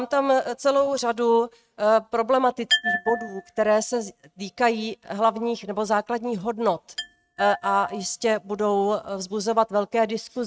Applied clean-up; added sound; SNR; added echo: neural mask model RNNoise.